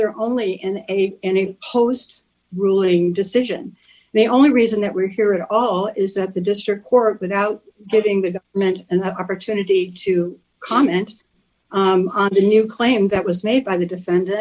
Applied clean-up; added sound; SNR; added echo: none; none; none; none.